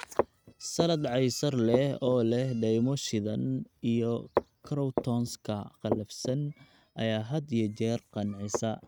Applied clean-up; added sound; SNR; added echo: neural mask model RNNoise.